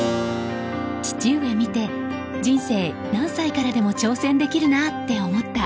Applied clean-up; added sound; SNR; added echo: none; Keyboard (musical); 10 dB; none.